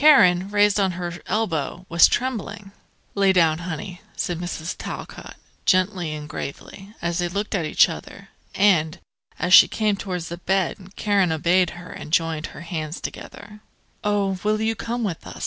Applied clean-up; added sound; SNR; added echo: none; none; none; none.